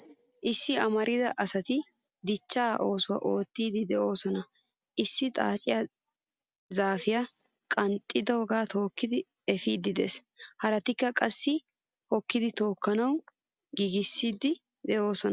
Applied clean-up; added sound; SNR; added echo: none; none; none; none.